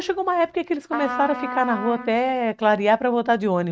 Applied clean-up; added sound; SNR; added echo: neural mask model RNNoise.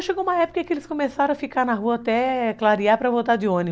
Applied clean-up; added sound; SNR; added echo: none; none; none; none.